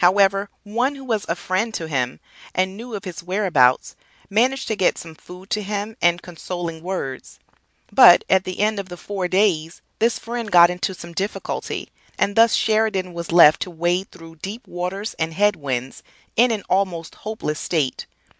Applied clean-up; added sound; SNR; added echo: none; none; none; none.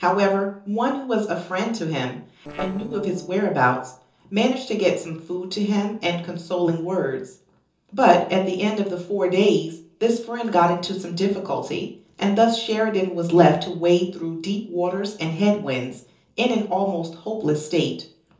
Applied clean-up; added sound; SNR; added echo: neural separator model SepFormer DNS4.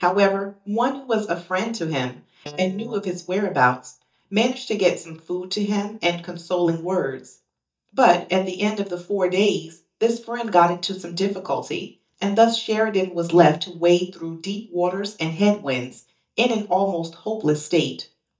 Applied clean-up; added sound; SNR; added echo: neural mask model DeepFilterNet 3.